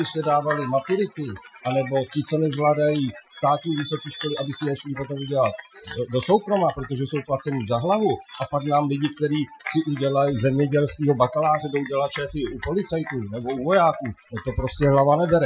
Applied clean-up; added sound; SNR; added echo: classical method Wiener filter.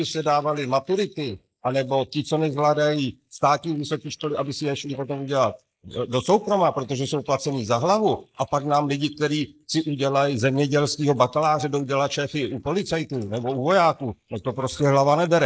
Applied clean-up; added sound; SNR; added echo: neural mask model Resemble Enhance denoiser.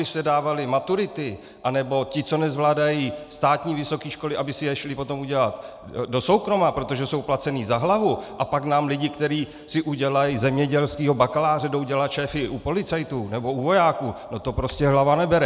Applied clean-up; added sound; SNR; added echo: none; none; none; none.